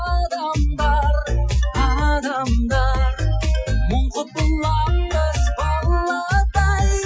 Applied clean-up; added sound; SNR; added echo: classical method Wiener filter.